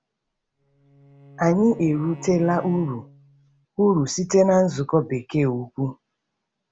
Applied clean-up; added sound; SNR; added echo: none; Bowed string instrument; 20 dB; none.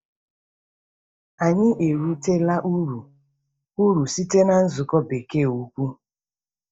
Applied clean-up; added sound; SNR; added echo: neural mask model DeepFilterNet 3.